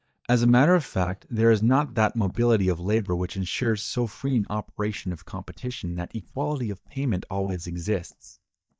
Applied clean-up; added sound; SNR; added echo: neural mask model DeepFilterNet 3.